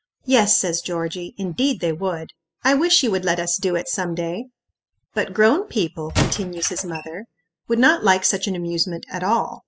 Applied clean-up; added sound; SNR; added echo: classical method spectral subtraction.